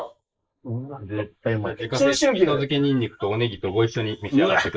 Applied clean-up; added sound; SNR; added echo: neural mask model Resemble Enhance denoiser.